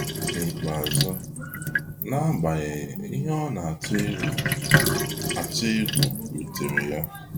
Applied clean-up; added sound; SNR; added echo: none; Sink (filling or washing); -2 dB; none.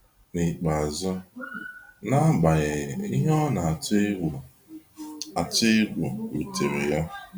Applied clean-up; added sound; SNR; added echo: none; none; none; none.